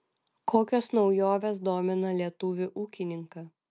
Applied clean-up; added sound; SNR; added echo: none; none; none; none.